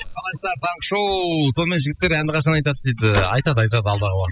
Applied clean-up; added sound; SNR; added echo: classical method spectral subtraction.